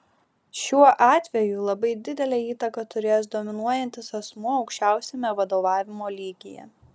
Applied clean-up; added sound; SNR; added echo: none; none; none; none.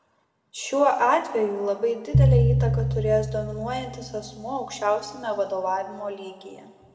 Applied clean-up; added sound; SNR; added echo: none; Piano; -2 dB; reverberation time 1.6 s.